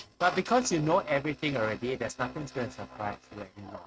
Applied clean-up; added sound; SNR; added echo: neural mask model RNNoise.